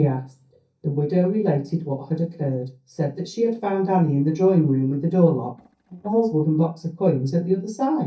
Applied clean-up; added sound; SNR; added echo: neural mask model DeepFilterNet 3.